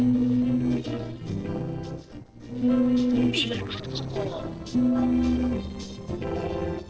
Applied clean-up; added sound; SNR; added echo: neural separator model SepFormer DNS4.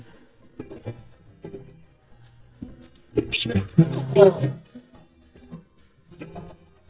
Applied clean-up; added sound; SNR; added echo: neural mask model DeepFilterNet 3.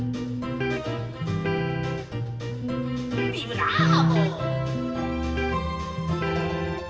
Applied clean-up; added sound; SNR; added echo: none; Electric guitar; -1 dB; reverberation time 1.4 s.